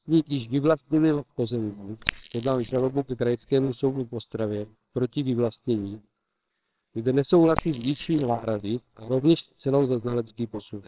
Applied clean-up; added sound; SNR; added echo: neural separator model SepFormer WHAMR!.